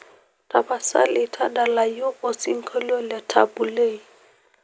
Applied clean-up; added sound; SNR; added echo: none; none; none; none.